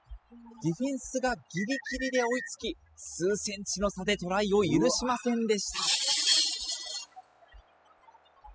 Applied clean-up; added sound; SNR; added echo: classical method spectral subtraction.